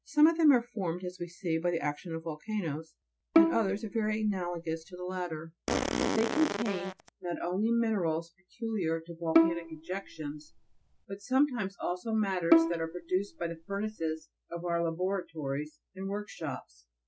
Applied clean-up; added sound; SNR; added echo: none; Fart + Bowed string instrument; 0 dB; none.